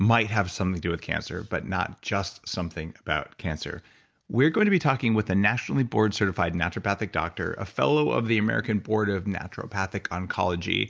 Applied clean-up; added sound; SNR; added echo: none; none; none; none.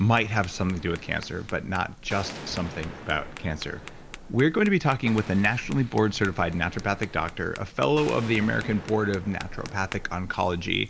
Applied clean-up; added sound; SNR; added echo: none; Explosion + Tap; 14 dB; none.